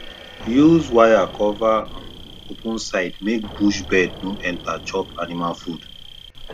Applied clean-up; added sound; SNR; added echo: none; Insect + Explosion; 15 dB; none.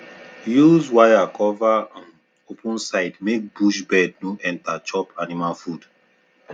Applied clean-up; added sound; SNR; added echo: none; none; none; none.